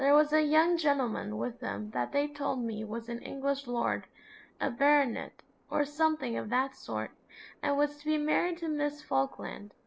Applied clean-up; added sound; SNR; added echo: neural separator model SepFormer DNS4.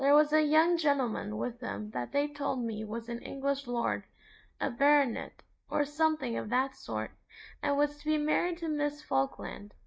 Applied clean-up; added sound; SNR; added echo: neural mask model DeepFilterNet 3.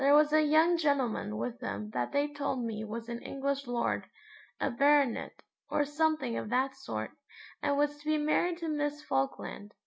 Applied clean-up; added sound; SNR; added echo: none; none; none; none.